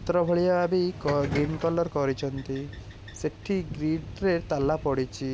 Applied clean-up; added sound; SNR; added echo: none; Subway, metro, underground; 9 dB; none.